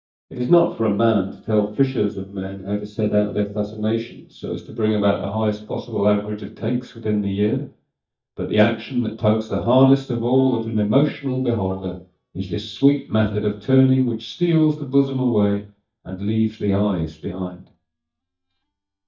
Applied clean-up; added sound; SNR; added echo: neural mask model DeepFilterNet 3.